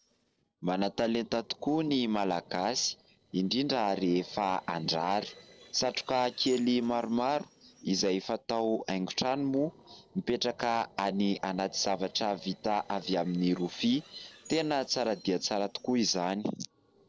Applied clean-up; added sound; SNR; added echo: neural separator model SepFormer DNS4.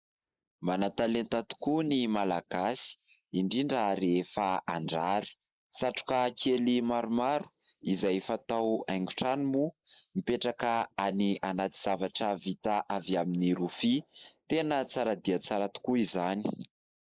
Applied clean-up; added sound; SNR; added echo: neural mask model Resemble Enhance denoiser.